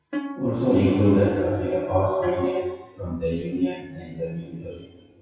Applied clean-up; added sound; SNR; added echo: classical method WPE with log-MMSE.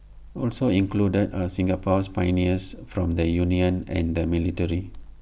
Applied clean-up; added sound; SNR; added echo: none; none; none; none.